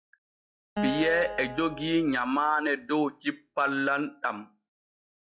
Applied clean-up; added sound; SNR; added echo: classical method log-MMSE.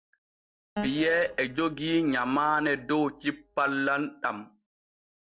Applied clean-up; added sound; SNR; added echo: neural separator model SepFormer DNS4.